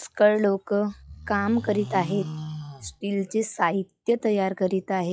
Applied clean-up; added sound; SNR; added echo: classical method log-MMSE.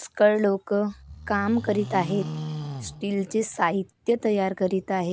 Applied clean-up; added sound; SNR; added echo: none; Livestock, farm animals, working animals; 11 dB; none.